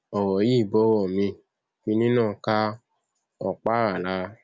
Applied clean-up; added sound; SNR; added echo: none; none; none; none.